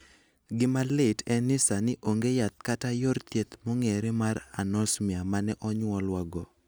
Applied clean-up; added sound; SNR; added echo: none; none; none; none.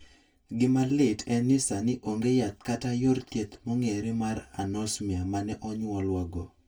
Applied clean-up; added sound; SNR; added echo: none; none; none; reverberation time 0.1 s.